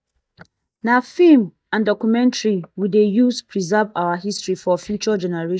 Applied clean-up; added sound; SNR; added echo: neural mask model DeepFilterNet 3.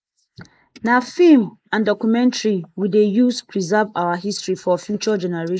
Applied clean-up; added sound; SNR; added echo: neural mask model Resemble Enhance denoiser.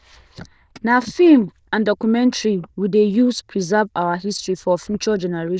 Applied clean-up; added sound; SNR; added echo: neural diffusion model UNIVERSE++.